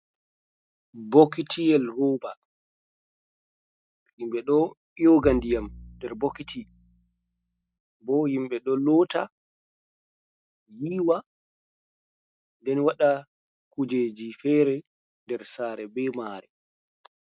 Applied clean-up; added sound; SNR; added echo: neural mask model RNNoise.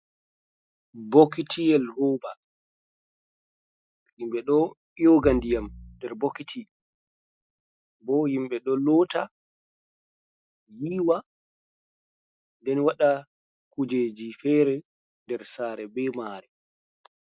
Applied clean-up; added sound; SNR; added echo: classical method Wiener filter.